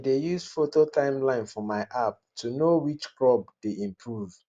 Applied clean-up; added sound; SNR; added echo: none; none; none; none.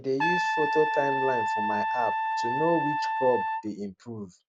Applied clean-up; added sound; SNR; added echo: none; Trumpet; -2 dB; none.